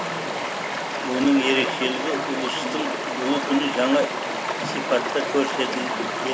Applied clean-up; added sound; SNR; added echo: none; Stream; 2 dB; none.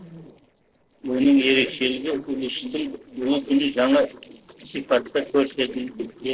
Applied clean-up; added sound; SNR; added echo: neural separator model SepFormer DNS4.